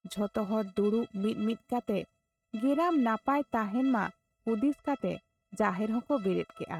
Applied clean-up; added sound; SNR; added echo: neural mask model RNNoise.